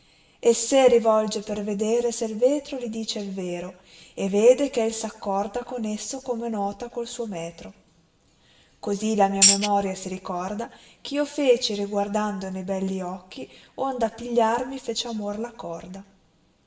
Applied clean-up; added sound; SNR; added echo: none; Tambourine; -4 dB; reverberation time 0.7 s.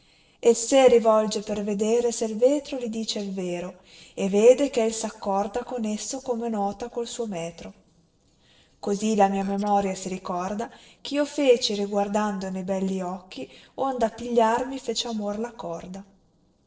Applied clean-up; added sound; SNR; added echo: neural separator model SepFormer DNS4.